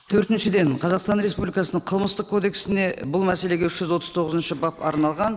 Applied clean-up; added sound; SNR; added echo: neural mask model Resemble Enhance denoiser.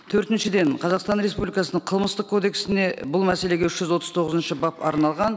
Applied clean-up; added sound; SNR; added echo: none; none; none; none.